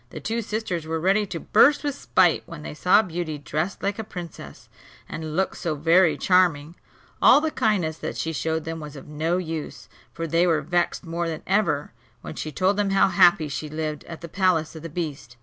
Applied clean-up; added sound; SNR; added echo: none; none; none; none.